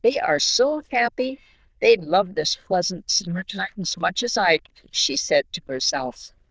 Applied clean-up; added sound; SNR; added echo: neural diffusion model UNIVERSE++.